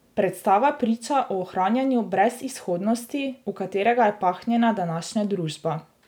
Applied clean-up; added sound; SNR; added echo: none; none; none; none.